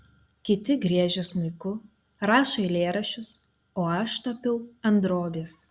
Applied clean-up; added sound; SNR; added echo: none; none; none; none.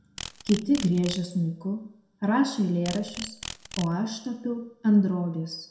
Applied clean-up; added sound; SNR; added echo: none; Insect; 15 dB; reverberation time 0.6 s.